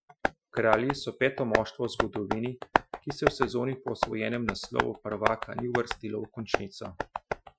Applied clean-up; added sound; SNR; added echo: classical method Wiener filter.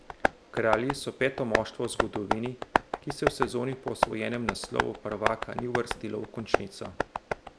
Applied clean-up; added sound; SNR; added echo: none; Tap; 0 dB; none.